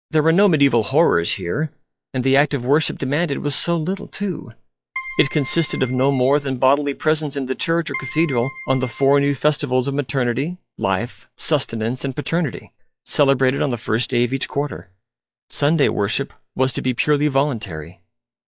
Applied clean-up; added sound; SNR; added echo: classical method log-MMSE.